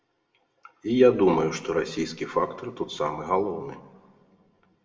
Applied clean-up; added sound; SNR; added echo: none; none; none; reverberation time 0.9 s.